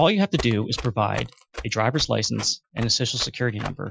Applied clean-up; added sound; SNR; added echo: classical method Wiener filter.